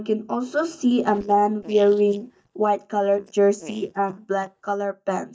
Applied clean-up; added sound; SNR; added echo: neural mask model DeepFilterNet 3.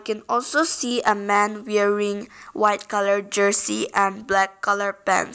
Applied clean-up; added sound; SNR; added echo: none; none; none; none.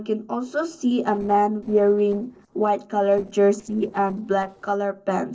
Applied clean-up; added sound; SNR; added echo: neural separator model SepFormer DNS4.